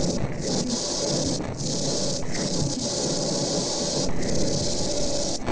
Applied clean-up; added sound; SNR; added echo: neural separator model SepFormer DNS4.